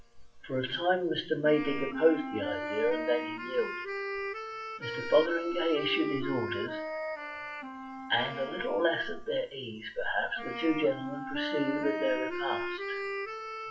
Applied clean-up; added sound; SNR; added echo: classical method WPE with log-MMSE.